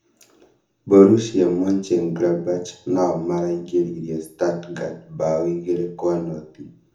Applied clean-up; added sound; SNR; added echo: none; none; none; reverberation time 0.6 s.